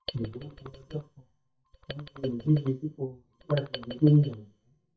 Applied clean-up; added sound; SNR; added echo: neural mask model DeepFilterNet 3.